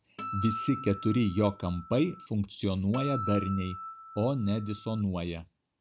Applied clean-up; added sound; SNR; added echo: none; Acoustic guitar; 10 dB; none.